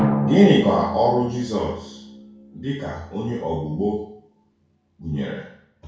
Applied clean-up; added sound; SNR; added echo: none; Drum; 7 dB; reverberation time 0.6 s.